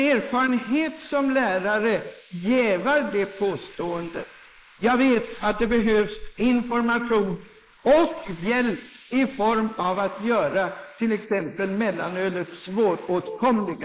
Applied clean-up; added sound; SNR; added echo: neural mask model Resemble Enhance denoiser.